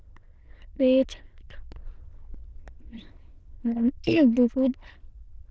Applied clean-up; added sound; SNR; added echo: neural diffusion model UNIVERSE++.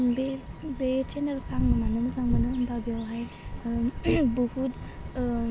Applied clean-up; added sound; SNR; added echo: none; Vehicle + Insect; 16 dB; none.